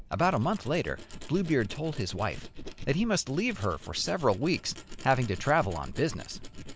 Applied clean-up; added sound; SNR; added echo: none; Tools; 12 dB; none.